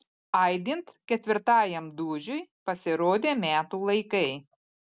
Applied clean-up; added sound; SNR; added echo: none; none; none; none.